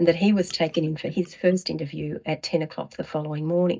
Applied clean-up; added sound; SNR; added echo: neural mask model DeepFilterNet 3.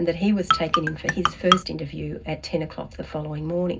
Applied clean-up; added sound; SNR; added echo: none; Marimba, xylophone; -3 dB; reverberation time 0.4 s.